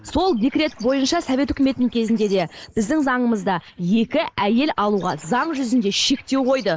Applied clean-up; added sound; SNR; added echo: neural mask model Resemble Enhance denoiser.